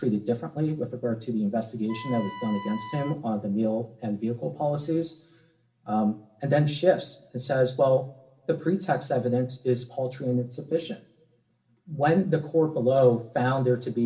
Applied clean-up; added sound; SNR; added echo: none; Wind instrument, woodwind instrument; 13 dB; reverberation time 0.5 s.